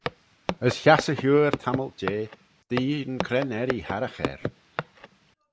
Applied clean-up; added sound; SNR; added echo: none; Walk, footsteps; 8 dB; none.